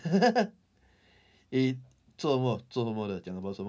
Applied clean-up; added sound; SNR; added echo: none; none; none; none.